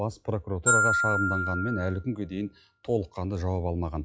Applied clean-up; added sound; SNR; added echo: classical method log-MMSE.